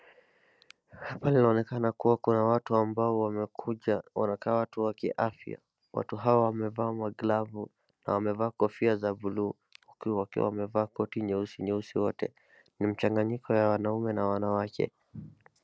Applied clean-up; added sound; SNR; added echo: none; none; none; none.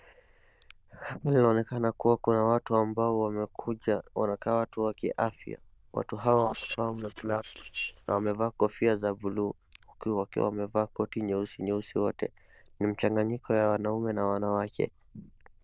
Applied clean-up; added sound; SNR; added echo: neural diffusion model UNIVERSE++.